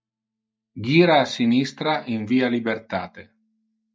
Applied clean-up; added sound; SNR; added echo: neural mask model DeepFilterNet 3.